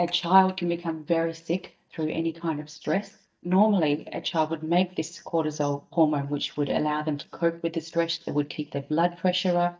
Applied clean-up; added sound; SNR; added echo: neural mask model DeepFilterNet 3.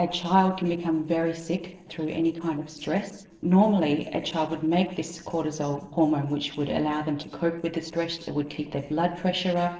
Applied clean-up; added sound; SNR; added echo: neural separator model SepFormer DNS4.